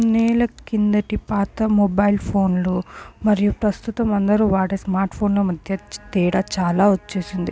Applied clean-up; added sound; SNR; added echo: none; none; none; none.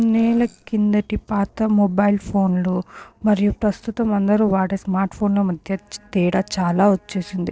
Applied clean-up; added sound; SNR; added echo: neural separator model SepFormer DNS4.